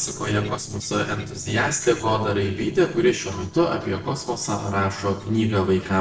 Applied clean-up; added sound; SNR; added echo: neural separator model SepFormer DNS4.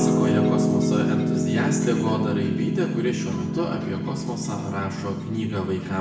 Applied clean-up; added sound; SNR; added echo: none; Piano; -4 dB; reverberation time 0.9 s.